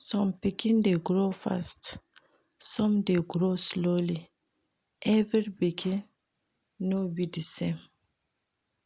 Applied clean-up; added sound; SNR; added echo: none; none; none; none.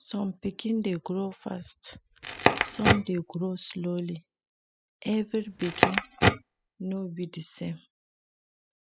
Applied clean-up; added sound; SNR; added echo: classical method spectral subtraction.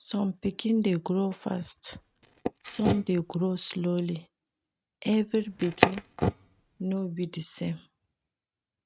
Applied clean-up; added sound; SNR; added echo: neural mask model RNNoise.